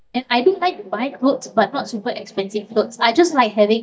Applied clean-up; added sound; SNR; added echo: neural mask model DeepFilterNet 3.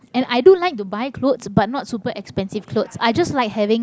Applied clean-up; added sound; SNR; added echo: none; none; none; none.